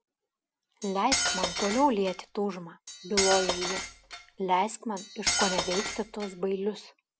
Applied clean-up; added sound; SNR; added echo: none; Cutlery, silverware; 2 dB; none.